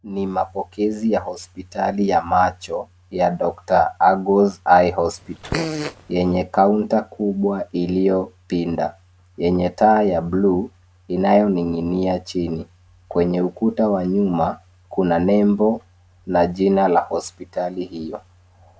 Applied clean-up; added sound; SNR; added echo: none; Fart; 8 dB; none.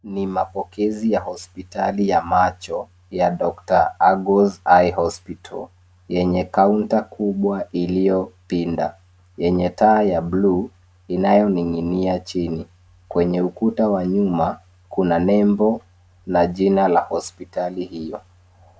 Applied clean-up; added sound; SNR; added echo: none; none; none; none.